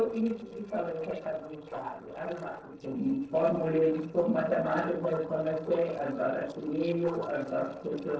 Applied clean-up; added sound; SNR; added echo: neural separator model SepFormer DNS4.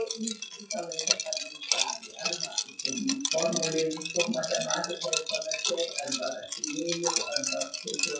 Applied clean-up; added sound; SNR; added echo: classical method WPE with log-MMSE.